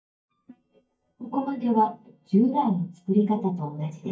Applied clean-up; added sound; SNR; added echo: neural mask model DeepFilterNet 3.